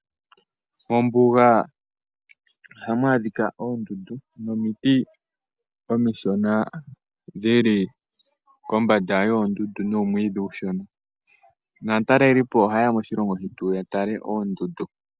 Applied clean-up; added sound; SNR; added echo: none; none; none; none.